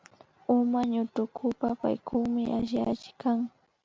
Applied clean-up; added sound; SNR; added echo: none; none; none; none.